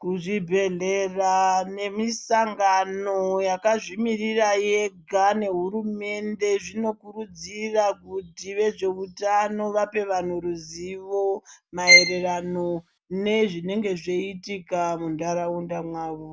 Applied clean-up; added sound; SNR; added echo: none; Bowed string instrument; -5 dB; none.